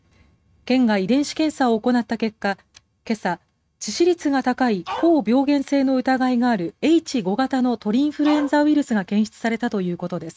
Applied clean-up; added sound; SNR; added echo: neural mask model RNNoise.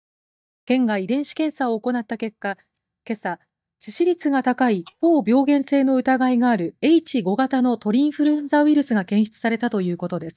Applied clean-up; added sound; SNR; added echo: neural mask model DeepFilterNet 3.